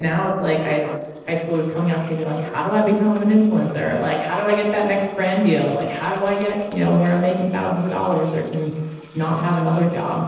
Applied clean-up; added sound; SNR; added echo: neural separator model SepFormer DNS4.